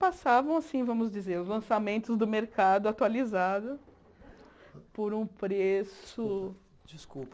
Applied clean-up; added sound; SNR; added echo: none; none; none; none.